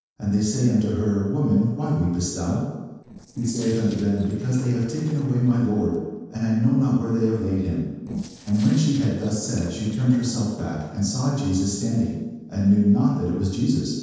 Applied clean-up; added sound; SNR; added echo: neural separator model SepFormer DNS4.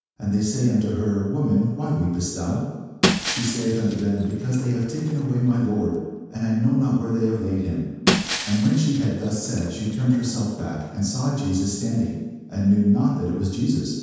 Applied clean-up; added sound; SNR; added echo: none; Shatter; 7 dB; reverberation time 1.2 s.